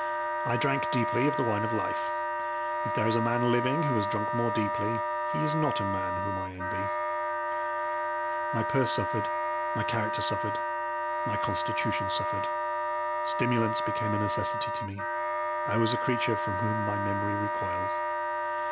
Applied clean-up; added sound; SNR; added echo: none; Wind instrument, woodwind instrument; -3 dB; none.